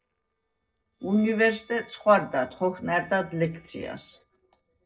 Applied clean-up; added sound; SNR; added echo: neural separator model SepFormer DNS4.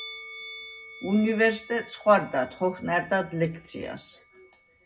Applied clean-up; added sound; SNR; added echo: none; Musical instrument; 18 dB; reverberation time 0.4 s.